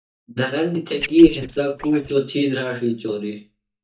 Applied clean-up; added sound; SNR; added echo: neural mask model DeepFilterNet 3.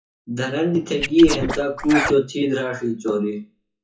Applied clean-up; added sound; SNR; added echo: classical method WPE with log-MMSE.